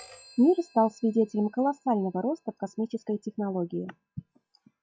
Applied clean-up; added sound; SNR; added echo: classical method log-MMSE.